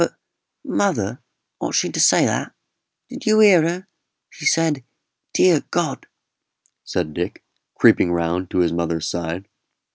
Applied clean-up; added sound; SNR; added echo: none; none; none; none.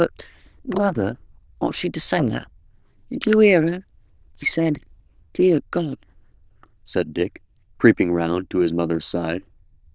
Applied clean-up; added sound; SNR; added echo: neural diffusion model UNIVERSE++.